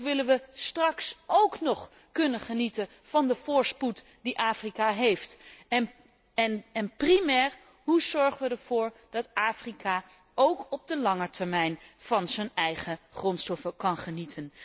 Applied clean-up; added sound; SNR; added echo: none; none; none; none.